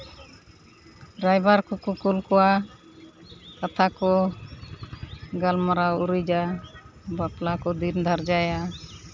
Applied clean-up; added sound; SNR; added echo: none; none; none; none.